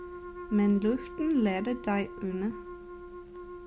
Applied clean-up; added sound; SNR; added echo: none; Wind instrument, woodwind instrument; 12 dB; none.